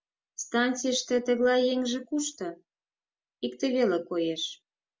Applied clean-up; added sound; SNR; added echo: none; none; none; none.